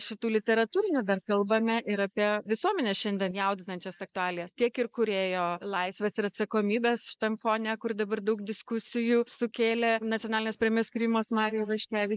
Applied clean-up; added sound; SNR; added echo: neural mask model Resemble Enhance denoiser.